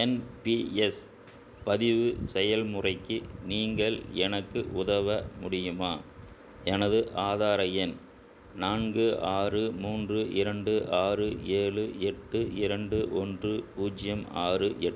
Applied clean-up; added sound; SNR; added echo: none; none; none; none.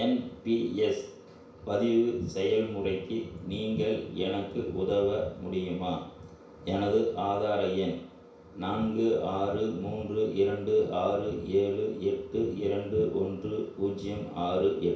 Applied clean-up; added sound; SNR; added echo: none; none; none; reverberation time 0.6 s.